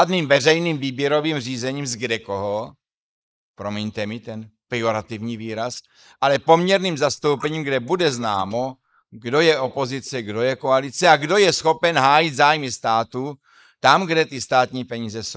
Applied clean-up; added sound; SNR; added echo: neural mask model Resemble Enhance denoiser.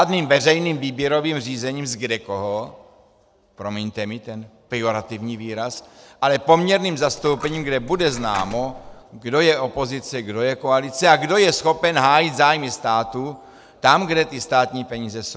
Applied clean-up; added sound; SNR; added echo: none; Coin (dropping); 15 dB; none.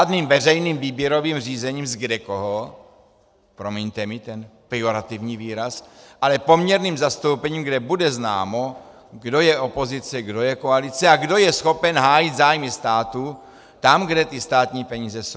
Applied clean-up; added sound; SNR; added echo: none; none; none; none.